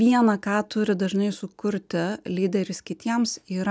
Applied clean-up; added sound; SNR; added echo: none; none; none; none.